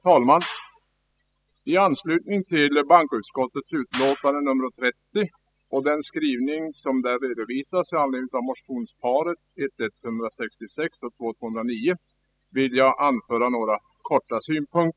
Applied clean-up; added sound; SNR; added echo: classical method spectral subtraction.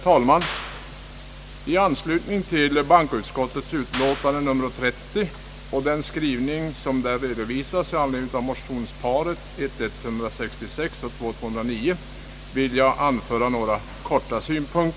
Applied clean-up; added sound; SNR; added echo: none; Clapping; 15 dB; none.